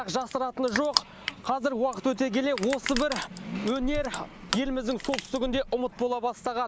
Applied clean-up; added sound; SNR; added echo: none; Crushing; 8 dB; none.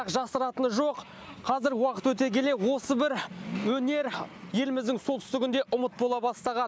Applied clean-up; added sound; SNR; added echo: none; none; none; none.